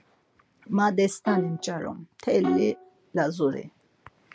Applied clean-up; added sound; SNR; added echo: none; Bowed string instrument; 7 dB; none.